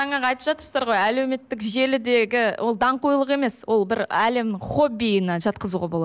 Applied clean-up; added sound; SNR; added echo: none; none; none; none.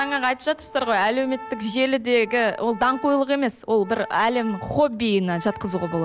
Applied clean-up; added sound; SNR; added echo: none; Organ; 17 dB; none.